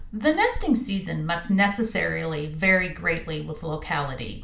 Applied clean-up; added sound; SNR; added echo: none; none; none; reverberation time 0.4 s.